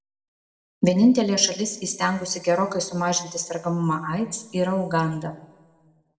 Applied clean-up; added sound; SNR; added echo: none; none; none; reverberation time 0.8 s.